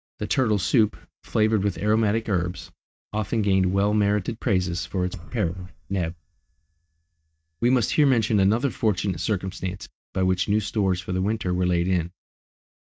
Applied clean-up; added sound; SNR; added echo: neural mask model DeepFilterNet 3.